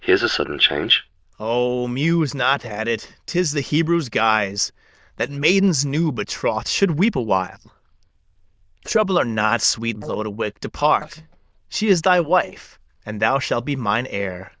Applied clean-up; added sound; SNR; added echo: neural diffusion model UNIVERSE++.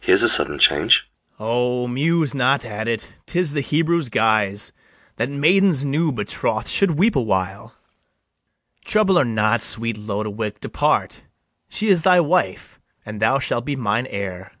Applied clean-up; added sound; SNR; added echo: none; none; none; none.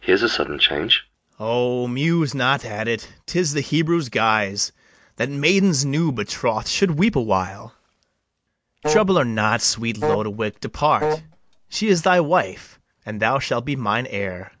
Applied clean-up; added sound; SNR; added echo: none; Wind instrument, woodwind instrument; 5 dB; none.